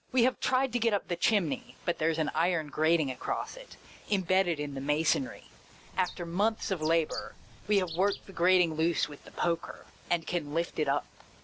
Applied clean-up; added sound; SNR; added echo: none; Bird; 15 dB; none.